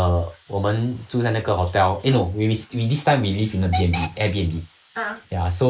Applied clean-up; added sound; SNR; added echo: neural mask model Resemble Enhance denoiser.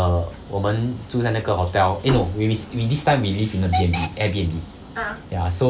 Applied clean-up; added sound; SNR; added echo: none; Hiss / Alarm / Train; 15 dB; none.